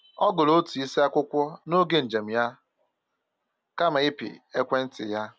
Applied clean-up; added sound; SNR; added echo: none; none; none; none.